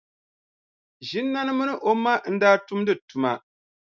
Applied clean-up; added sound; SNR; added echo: none; none; none; none.